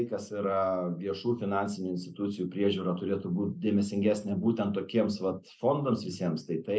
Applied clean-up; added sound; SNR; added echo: none; none; none; none.